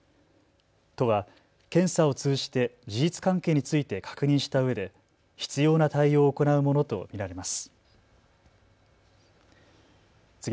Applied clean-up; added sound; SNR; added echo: none; none; none; none.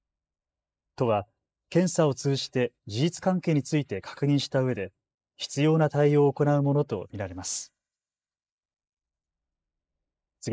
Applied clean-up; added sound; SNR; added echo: neural mask model Resemble Enhance denoiser.